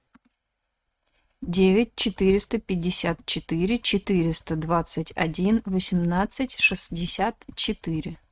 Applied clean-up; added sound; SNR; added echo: neural mask model RNNoise.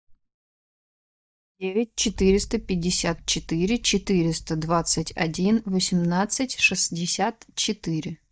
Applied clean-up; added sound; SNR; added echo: neural mask model DeepFilterNet 3.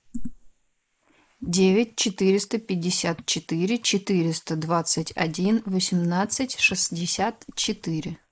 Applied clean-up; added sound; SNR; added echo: neural mask model Resemble Enhance denoiser.